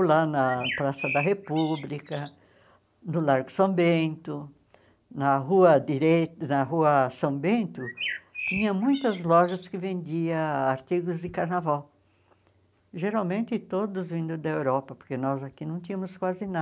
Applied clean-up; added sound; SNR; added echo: none; Bird; 10 dB; none.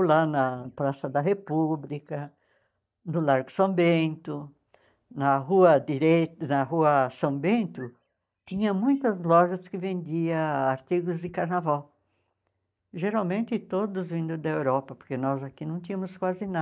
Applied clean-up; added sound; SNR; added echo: neural mask model DeepFilterNet 3.